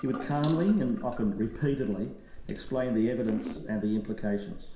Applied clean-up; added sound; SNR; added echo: none; Drip / Sink (filling or washing) / Water tap, faucet; 11 dB; reverberation time 0.7 s.